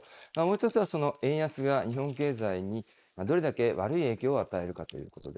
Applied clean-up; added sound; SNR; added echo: neural mask model Resemble Enhance denoiser.